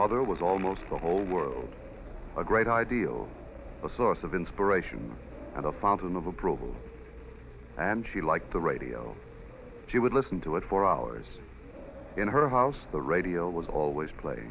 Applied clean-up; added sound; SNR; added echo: none; none; none; none.